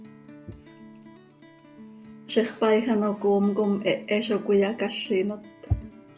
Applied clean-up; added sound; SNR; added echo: none; Guitar; 18 dB; none.